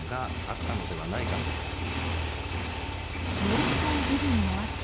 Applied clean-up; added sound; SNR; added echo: none; Motorcycle; -5 dB; none.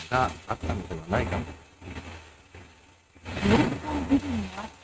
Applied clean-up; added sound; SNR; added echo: neural mask model RNNoise.